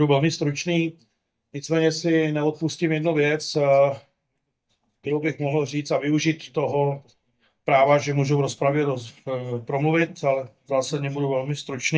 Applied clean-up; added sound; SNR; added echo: neural mask model DeepFilterNet 3.